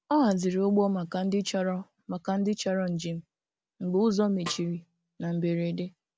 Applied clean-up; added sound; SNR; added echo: none; Snare drum; 17 dB; none.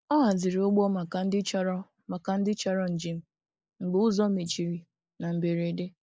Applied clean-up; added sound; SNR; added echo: neural mask model Resemble Enhance denoiser.